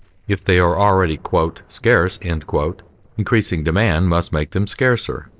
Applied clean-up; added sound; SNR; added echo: neural separator model SepFormer DNS4.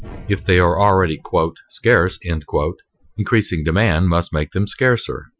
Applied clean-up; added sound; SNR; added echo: classical method Wiener filter.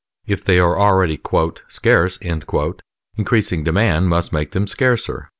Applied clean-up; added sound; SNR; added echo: none; none; none; none.